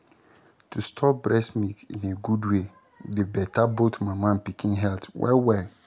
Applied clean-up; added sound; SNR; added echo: none; none; none; none.